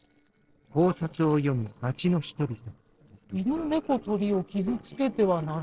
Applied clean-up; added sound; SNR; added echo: neural separator model SepFormer DNS4.